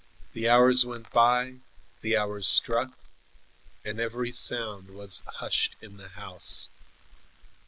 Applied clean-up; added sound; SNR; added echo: neural mask model Resemble Enhance denoiser.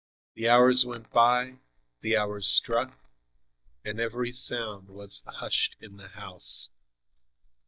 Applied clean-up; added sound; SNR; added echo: neural mask model DeepFilterNet 3.